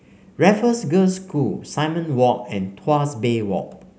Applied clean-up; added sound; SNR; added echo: none; none; none; none.